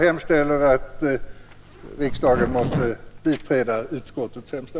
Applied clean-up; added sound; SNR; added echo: none; Zipper (clothing); 8 dB; none.